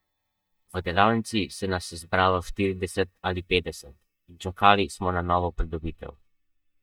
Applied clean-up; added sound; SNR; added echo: neural mask model DeepFilterNet 3.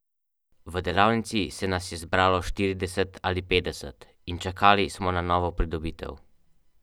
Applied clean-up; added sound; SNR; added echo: none; none; none; none.